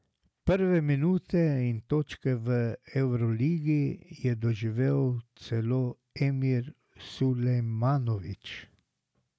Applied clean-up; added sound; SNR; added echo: none; none; none; none.